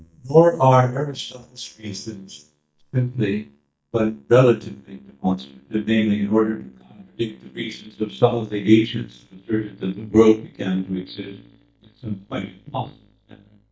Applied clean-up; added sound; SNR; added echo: neural mask model DeepFilterNet 3.